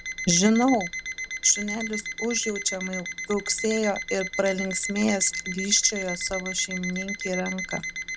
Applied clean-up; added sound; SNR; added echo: none; Alarm; 7 dB; none.